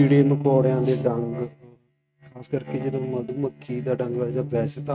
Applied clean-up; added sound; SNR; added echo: neural mask model RNNoise.